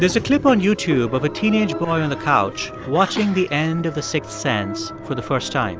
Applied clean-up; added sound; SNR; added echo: none; none; none; none.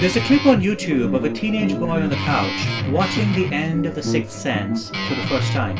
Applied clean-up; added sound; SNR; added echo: none; Guitar; 3 dB; reverberation time 0.2 s.